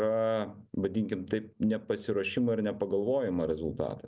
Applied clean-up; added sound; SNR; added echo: none; none; none; none.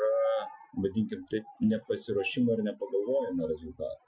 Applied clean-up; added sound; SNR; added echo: classical method Wiener filter.